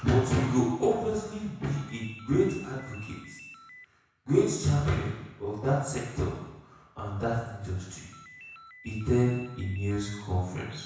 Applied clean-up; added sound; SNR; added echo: none; Ringtone; 20 dB; reverberation time 1.0 s.